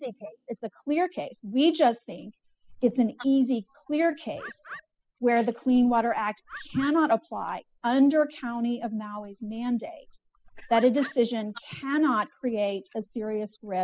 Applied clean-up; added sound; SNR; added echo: classical method spectral subtraction.